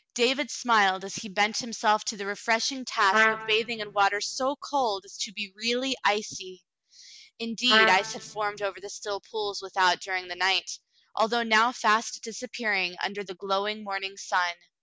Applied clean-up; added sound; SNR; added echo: none; Trumpet; -1 dB; none.